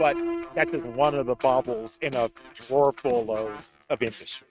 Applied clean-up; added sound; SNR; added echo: neural mask model RNNoise.